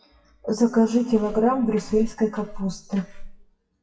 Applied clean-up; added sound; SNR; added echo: classical method WPE with log-MMSE.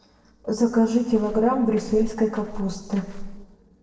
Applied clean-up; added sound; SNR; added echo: neural separator model SepFormer DNS4.